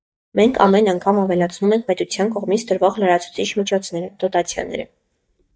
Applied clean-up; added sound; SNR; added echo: neural mask model DeepFilterNet 3.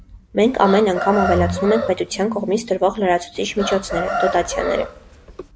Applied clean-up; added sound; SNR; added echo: none; Chicken, rooster; 6 dB; none.